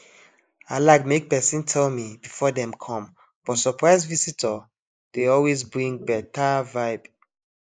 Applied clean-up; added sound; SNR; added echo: neural mask model Resemble Enhance denoiser.